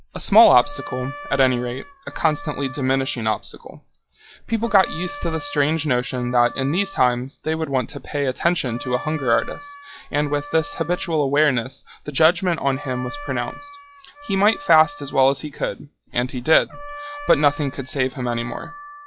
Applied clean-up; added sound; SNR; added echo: classical method log-MMSE.